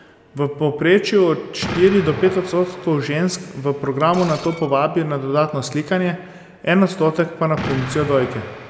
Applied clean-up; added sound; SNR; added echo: none; Explosion + Screech; 14 dB; none.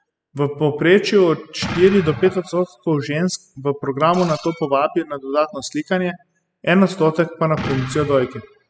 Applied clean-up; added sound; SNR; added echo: classical method spectral subtraction.